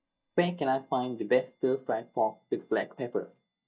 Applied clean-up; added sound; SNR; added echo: neural mask model DeepFilterNet 3.